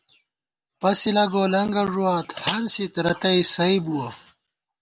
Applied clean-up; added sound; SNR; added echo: none; none; none; none.